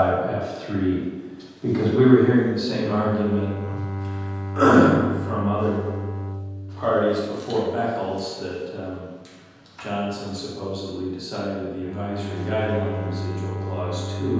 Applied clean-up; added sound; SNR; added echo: none; Bowed string instrument; 9 dB; reverberation time 1.2 s.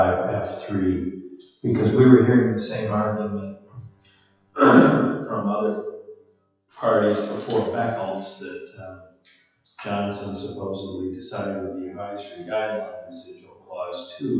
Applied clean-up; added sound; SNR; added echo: classical method WPE with log-MMSE.